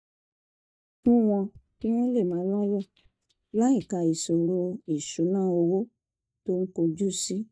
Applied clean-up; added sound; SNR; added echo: neural mask model DeepFilterNet 3.